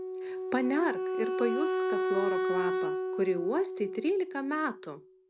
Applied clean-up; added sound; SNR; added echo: none; Wind instrument, woodwind instrument; 0 dB; none.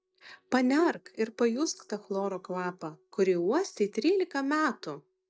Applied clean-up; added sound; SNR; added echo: neural mask model DeepFilterNet 3.